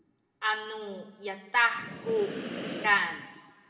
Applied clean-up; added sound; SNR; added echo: none; Breathing; 8 dB; reverberation time 1.5 s.